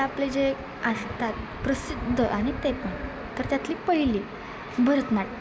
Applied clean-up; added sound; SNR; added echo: none; none; none; none.